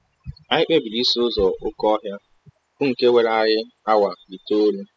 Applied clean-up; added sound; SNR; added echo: classical method spectral subtraction.